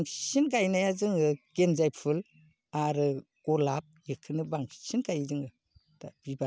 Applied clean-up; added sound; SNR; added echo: none; none; none; none.